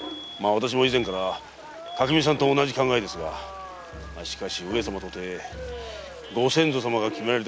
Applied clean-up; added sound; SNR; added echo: none; Alarm; 17 dB; none.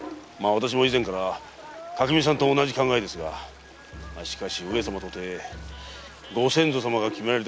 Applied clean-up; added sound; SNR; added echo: none; none; none; none.